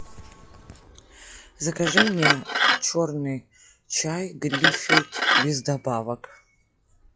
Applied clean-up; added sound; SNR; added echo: classical method log-MMSE.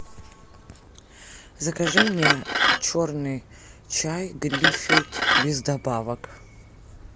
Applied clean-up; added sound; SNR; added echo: none; Glass; -3 dB; none.